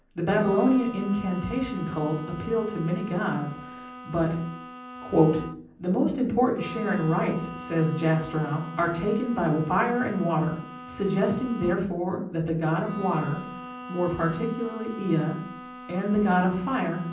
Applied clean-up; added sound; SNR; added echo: none; Bowed string instrument; 14 dB; reverberation time 0.6 s.